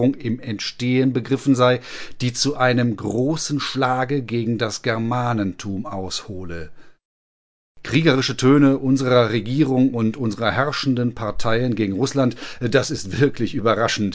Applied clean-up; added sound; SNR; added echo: none; none; none; none.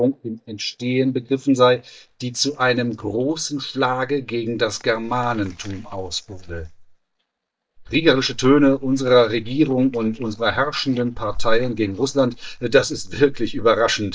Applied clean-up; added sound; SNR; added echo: neural mask model DeepFilterNet 3.